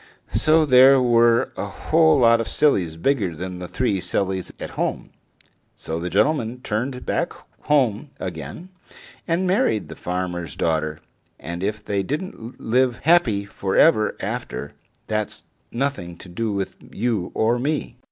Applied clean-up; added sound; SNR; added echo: none; none; none; none.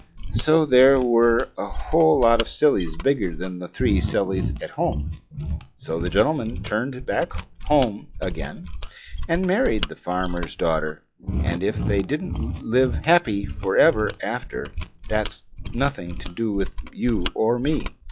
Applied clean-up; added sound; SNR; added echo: classical method log-MMSE.